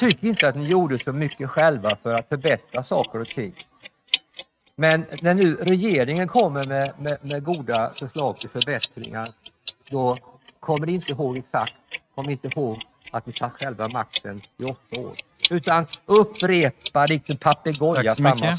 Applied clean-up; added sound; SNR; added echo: neural mask model RNNoise.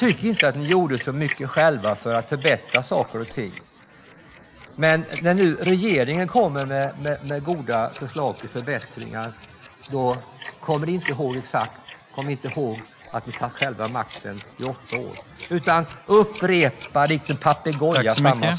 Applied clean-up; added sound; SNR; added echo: neural mask model Resemble Enhance denoiser.